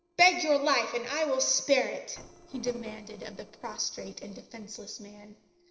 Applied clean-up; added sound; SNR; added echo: neural separator model SepFormer DNS4.